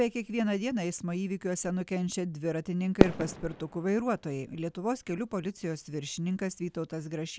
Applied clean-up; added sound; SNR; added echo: none; Fireworks; 0 dB; none.